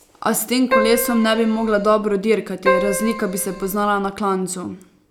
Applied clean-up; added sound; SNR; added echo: none; Keyboard (musical); 4 dB; none.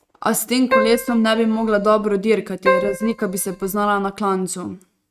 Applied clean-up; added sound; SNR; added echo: neural mask model RNNoise.